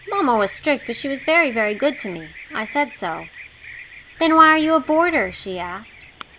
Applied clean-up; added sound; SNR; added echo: none; Bird vocalization, bird call, bird song; 19 dB; none.